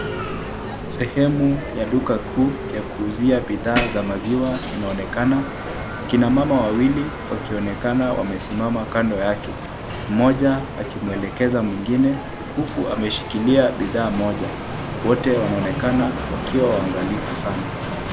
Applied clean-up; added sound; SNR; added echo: none; Bicycle; 7 dB; none.